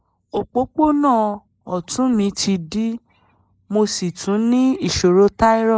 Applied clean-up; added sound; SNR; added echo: neural mask model Resemble Enhance denoiser.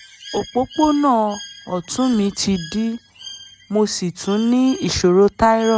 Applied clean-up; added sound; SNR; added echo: none; Bird; 20 dB; none.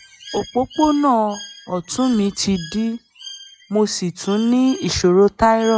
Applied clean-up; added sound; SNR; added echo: classical method log-MMSE.